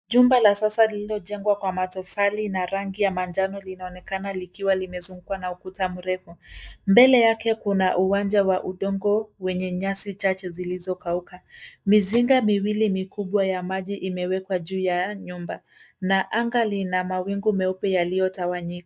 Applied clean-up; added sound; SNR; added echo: neural mask model DeepFilterNet 3.